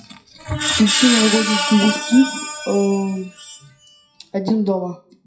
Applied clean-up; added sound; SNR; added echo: classical method WPE with log-MMSE.